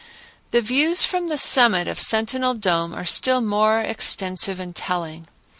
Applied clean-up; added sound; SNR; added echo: none; none; none; none.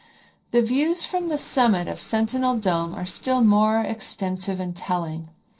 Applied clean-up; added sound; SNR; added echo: neural separator model SepFormer DNS4.